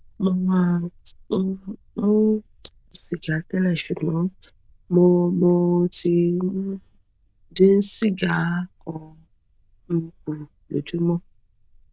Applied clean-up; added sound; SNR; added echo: neural diffusion model UNIVERSE++.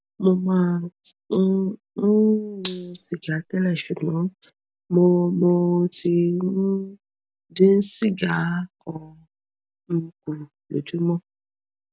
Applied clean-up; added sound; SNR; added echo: none; Gunshot, gunfire; 19 dB; none.